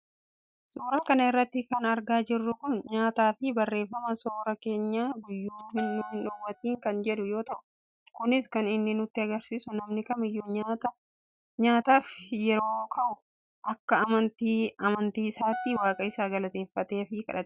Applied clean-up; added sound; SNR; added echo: none; Piano; 13 dB; none.